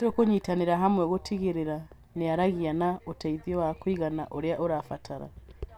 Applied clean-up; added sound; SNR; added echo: none; none; none; none.